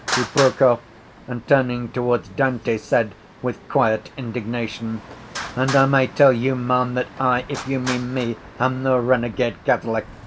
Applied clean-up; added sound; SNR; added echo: none; Traffic noise, roadway noise; 13 dB; none.